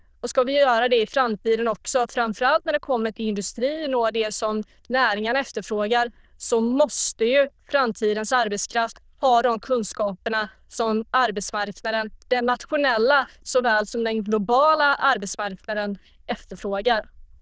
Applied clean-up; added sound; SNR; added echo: neural diffusion model UNIVERSE++.